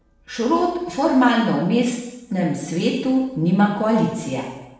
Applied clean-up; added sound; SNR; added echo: none; none; none; reverberation time 0.9 s.